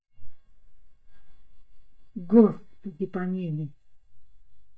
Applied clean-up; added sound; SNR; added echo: neural mask model DeepFilterNet 3.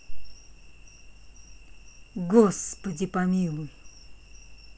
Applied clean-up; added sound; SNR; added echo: none; none; none; none.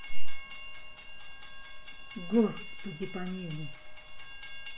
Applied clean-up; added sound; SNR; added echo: none; Train; 18 dB; reverberation time 0.4 s.